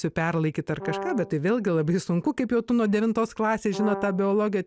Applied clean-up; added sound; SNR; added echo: none; Brass instrument; 10 dB; none.